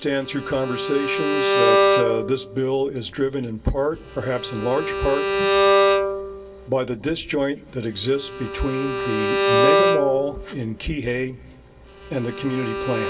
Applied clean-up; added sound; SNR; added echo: none; Bowed string instrument; -2 dB; reverberation time 0.1 s.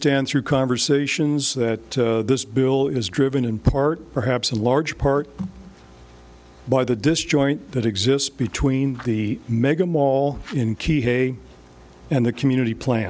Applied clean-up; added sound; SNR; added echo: none; none; none; none.